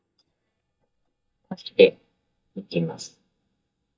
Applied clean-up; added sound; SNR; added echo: neural mask model DeepFilterNet 3.